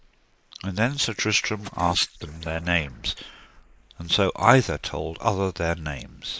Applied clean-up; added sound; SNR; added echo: neural mask model Resemble Enhance denoiser.